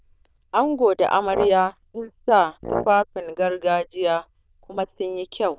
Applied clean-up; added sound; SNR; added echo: neural diffusion model UNIVERSE++.